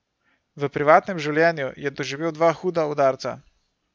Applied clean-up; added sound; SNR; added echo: none; none; none; none.